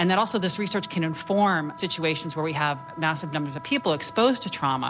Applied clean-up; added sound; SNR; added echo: none; Wind instrument, woodwind instrument; 17 dB; none.